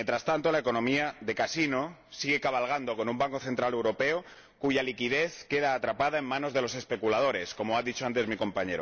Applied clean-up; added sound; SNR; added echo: none; none; none; none.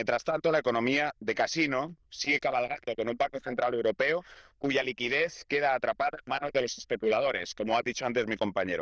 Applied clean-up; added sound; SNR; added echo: neural diffusion model UNIVERSE++.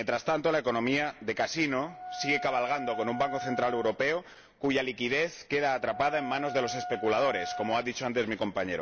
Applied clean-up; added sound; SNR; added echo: none; Wind instrument, woodwind instrument; 10 dB; none.